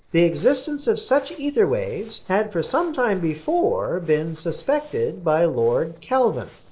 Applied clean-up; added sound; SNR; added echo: neural separator model SepFormer DNS4.